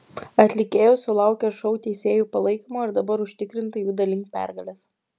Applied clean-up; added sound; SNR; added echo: none; none; none; none.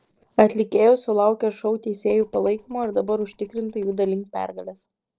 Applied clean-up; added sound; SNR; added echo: neural separator model SepFormer DNS4.